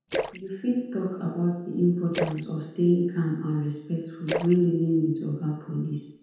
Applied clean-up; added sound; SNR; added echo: none; Splash, splatter; 11 dB; reverberation time 0.9 s.